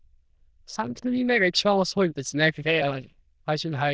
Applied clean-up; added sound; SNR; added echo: neural diffusion model UNIVERSE++.